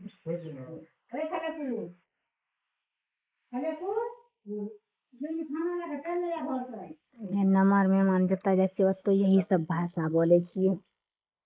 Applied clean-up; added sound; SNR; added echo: neural mask model Resemble Enhance denoiser.